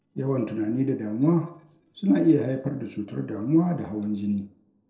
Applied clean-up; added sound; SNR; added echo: neural separator model SepFormer DNS4.